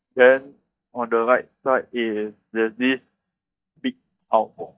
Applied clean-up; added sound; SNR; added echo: neural mask model DeepFilterNet 3.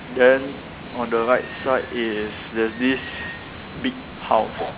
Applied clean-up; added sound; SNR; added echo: none; Water; 13 dB; none.